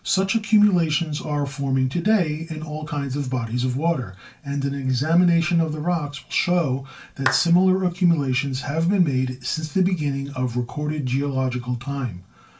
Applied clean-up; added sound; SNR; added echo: none; Clapping; 10 dB; reverberation time 0.2 s.